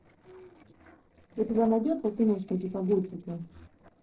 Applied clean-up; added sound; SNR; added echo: neural separator model SepFormer DNS4.